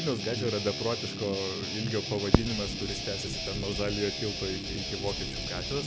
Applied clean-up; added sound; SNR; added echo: none; Guitar + Crackle; 0 dB; none.